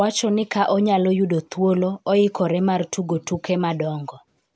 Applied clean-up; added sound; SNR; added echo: none; none; none; none.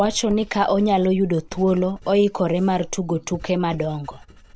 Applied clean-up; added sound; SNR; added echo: none; Writing; 18 dB; none.